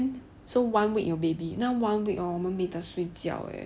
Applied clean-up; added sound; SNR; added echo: none; none; none; none.